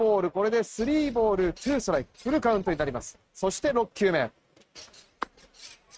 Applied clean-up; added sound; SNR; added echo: neural mask model RNNoise.